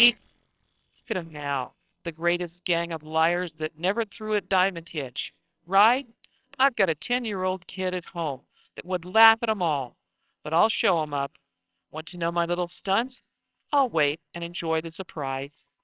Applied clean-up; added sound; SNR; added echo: neural separator model SepFormer WHAMR!.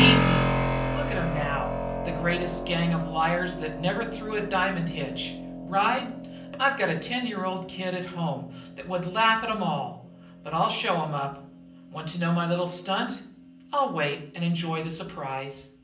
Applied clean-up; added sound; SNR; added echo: none; Keyboard (musical); 3 dB; reverberation time 0.6 s.